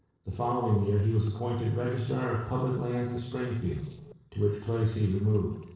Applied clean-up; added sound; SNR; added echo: neural separator model SepFormer DNS4.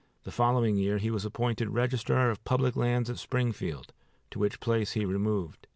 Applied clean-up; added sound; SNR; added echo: none; none; none; none.